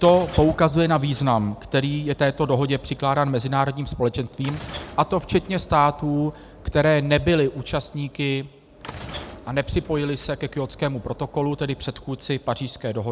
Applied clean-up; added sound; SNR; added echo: none; Sliding door / Train; 19 dB; none.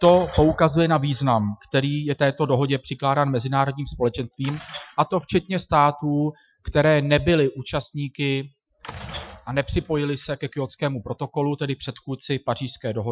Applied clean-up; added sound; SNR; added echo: classical method Wiener filter.